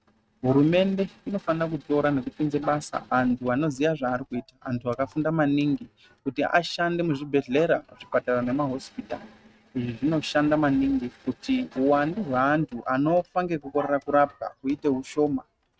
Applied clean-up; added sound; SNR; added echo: neural mask model RNNoise.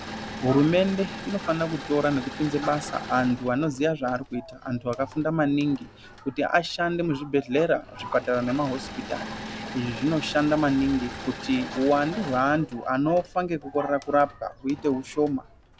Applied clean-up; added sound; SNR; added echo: none; Engine / Mechanisms; 14 dB; none.